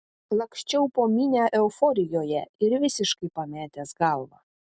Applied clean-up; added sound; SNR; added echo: none; none; none; none.